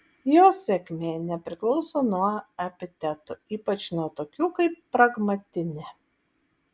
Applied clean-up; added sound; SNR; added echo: none; none; none; none.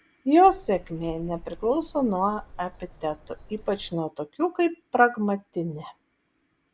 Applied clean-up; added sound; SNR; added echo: none; Bird vocalization, bird call, bird song; 19 dB; none.